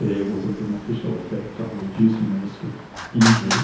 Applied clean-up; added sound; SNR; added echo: none; Traffic noise, roadway noise; 8 dB; reverberation time 1.0 s.